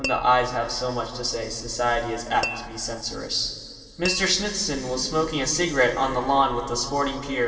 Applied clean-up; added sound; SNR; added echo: none; Tap / Glass; 12 dB; reverberation time 2.4 s.